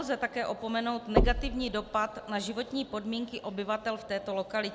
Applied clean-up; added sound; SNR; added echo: none; Knock; 0 dB; none.